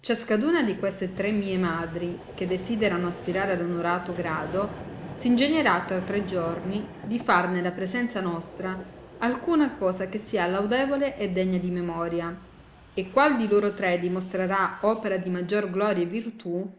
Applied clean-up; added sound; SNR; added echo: none; Vehicle; 16 dB; none.